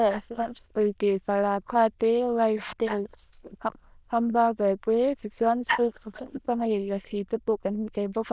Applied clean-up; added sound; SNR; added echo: neural diffusion model UNIVERSE++.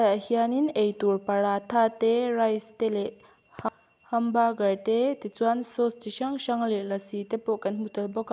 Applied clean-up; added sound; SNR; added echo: none; none; none; none.